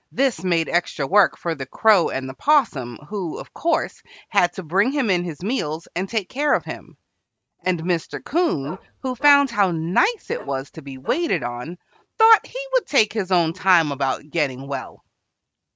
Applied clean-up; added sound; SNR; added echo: neural mask model RNNoise.